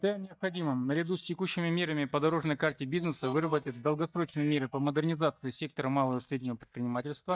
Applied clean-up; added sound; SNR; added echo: neural mask model DeepFilterNet 3.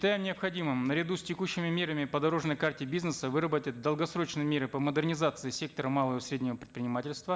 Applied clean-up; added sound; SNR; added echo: none; none; none; none.